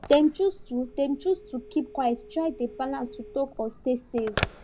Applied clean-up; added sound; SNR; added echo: none; Telephone; 12 dB; none.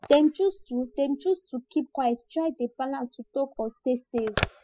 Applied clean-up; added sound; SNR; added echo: classical method spectral subtraction.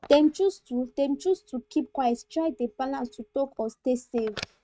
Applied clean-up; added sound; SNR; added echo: neural mask model RNNoise.